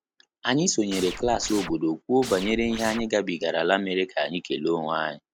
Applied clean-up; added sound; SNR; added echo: none; Scratching (performance technique); 11 dB; none.